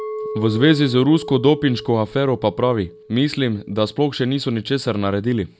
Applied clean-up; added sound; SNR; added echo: none; Chink, clink; 15 dB; none.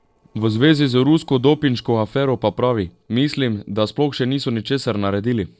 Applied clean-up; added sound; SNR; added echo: neural separator model SepFormer DNS4.